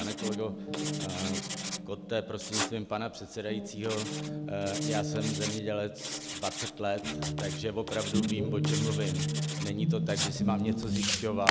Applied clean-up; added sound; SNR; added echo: none; Writing + Guitar; -2 dB; none.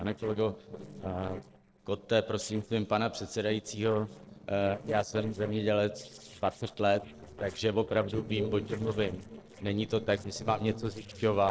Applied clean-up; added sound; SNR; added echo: neural separator model SepFormer DNS4.